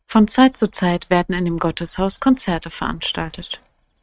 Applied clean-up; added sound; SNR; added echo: neural mask model RNNoise.